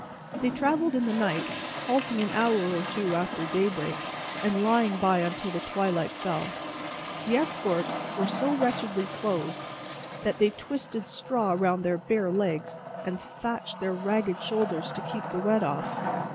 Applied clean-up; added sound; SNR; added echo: none; Wood + Toilet flush; 7 dB; none.